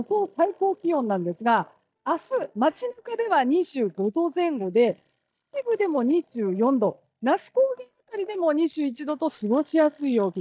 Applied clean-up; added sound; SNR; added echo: neural mask model DeepFilterNet 3.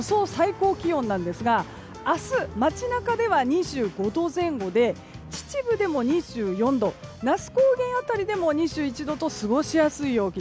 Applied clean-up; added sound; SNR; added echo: none; none; none; none.